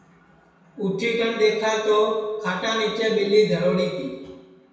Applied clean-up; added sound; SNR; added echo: none; none; none; reverberation time 1.1 s.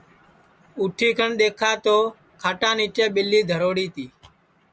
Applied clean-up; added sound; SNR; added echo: none; none; none; none.